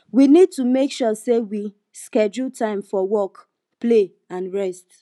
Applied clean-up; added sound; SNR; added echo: none; none; none; none.